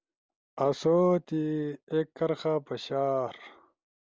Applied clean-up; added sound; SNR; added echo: none; none; none; none.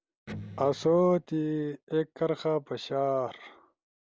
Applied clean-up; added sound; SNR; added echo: none; Electric guitar; 14 dB; none.